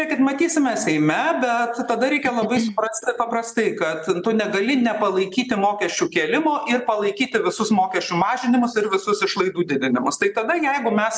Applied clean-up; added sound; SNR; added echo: none; none; none; none.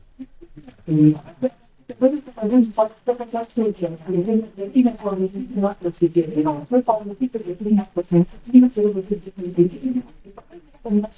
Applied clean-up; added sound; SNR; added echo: neural mask model DeepFilterNet 3.